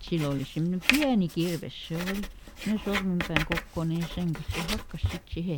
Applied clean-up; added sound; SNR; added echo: none; Writing; 5 dB; none.